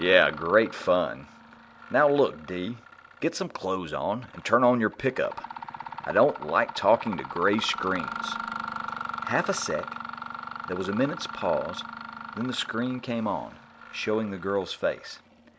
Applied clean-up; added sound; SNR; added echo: none; Mechanisms; 11 dB; none.